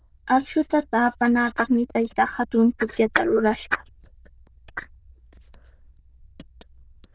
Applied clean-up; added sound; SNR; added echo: neural diffusion model UNIVERSE++.